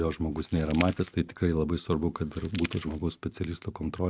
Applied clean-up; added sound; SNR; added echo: neural mask model RNNoise.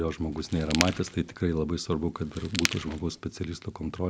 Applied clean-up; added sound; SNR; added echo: none; Crackle; 6 dB; none.